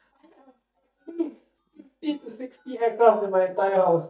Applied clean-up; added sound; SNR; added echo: neural mask model DeepFilterNet 3.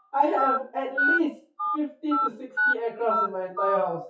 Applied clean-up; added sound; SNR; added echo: classical method WPE with log-MMSE.